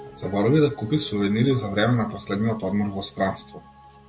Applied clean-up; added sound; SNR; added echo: none; Piano; 19 dB; none.